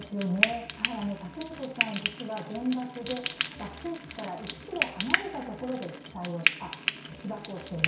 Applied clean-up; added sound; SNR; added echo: none; Frying (food); -2 dB; reverberation time 0.6 s.